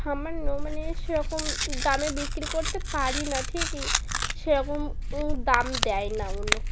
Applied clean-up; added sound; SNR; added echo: none; Tearing; -2 dB; none.